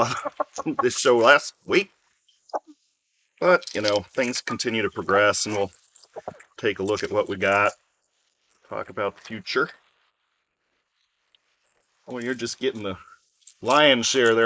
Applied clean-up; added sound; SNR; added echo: neural mask model Resemble Enhance denoiser.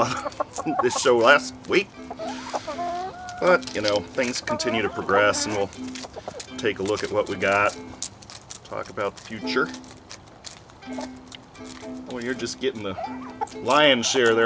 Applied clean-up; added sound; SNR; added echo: none; Plucked string instrument; 16 dB; none.